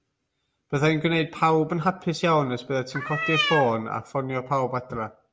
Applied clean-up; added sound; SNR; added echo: none; Cat; 1 dB; none.